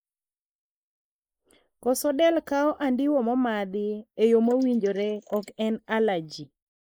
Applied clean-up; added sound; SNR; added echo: neural mask model Resemble Enhance denoiser.